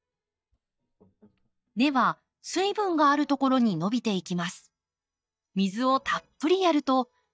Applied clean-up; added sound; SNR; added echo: neural mask model DeepFilterNet 3.